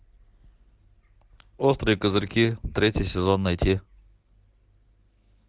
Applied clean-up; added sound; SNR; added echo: none; none; none; none.